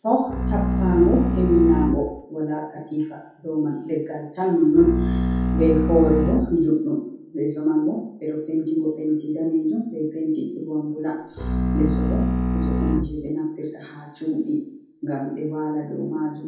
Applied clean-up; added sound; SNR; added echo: none; Bowed string instrument; 0 dB; reverberation time 0.7 s.